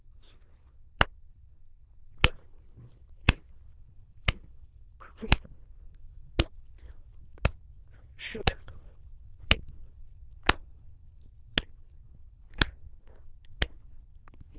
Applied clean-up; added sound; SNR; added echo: neural diffusion model UNIVERSE++.